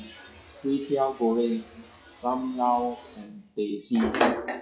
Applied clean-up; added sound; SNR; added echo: classical method WPE with log-MMSE.